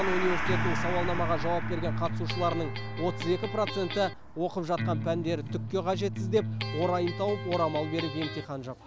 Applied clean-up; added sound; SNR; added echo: none; Electric guitar + Gong; 2 dB; none.